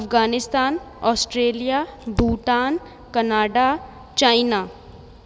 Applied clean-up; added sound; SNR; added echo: none; none; none; none.